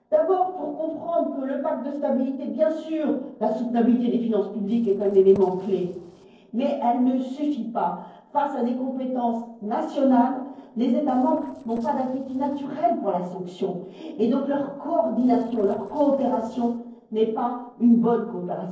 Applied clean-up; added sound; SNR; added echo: neural separator model SepFormer DNS4.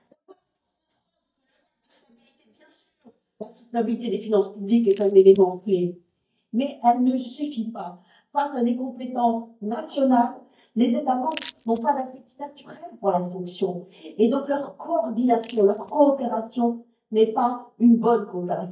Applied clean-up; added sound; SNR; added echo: neural mask model DeepFilterNet 3.